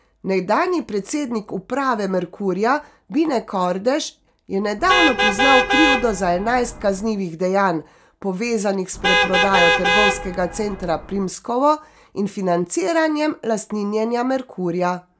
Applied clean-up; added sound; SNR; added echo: none; Vehicle horn, car horn, honking; -1 dB; none.